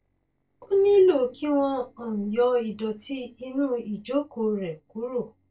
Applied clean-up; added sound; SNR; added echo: neural separator model SepFormer DNS4.